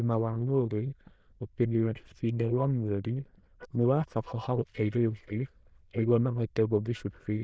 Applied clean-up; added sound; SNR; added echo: neural diffusion model UNIVERSE++.